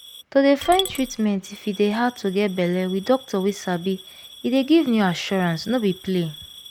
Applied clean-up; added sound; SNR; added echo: none; Coin (dropping) / Glass; 17 dB; none.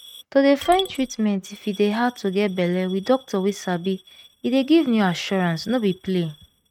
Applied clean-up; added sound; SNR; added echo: neural mask model RNNoise.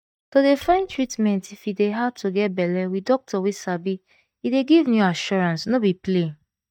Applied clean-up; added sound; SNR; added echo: neural mask model DeepFilterNet 3.